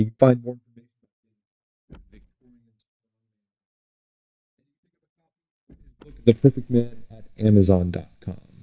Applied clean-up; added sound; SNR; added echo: neural mask model DeepFilterNet 3.